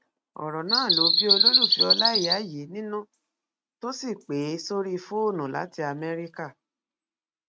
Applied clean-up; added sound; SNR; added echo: neural mask model RNNoise.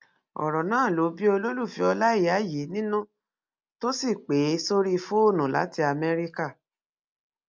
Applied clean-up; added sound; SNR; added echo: none; none; none; none.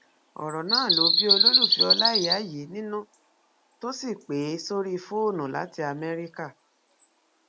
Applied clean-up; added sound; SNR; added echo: none; Bird vocalization, bird call, bird song; -4 dB; none.